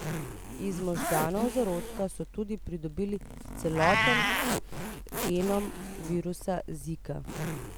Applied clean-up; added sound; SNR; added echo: none; Zipper (clothing) + Meow; 1 dB; none.